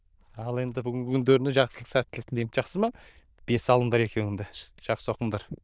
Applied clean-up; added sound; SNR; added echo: neural diffusion model UNIVERSE++.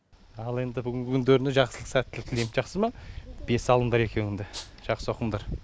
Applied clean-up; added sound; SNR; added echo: none; Rattle (instrument); 14 dB; none.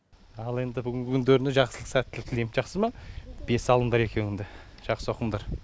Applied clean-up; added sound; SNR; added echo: none; none; none; none.